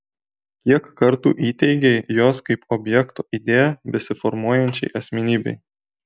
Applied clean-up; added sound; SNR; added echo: none; none; none; none.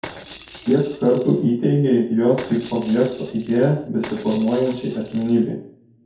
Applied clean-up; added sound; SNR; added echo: none; Rattle / Rattle (instrument); 12 dB; reverberation time 0.6 s.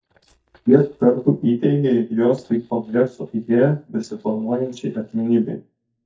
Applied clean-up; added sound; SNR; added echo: neural mask model DeepFilterNet 3.